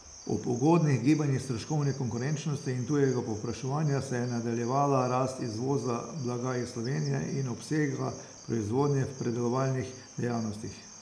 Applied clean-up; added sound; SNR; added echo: none; Cricket; 20 dB; none.